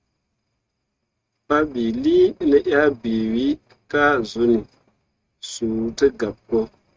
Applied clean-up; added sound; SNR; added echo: neural mask model RNNoise.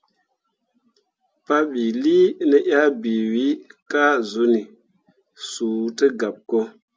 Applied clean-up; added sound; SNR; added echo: none; none; none; none.